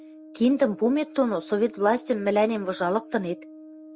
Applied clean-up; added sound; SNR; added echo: none; Brass instrument; 19 dB; none.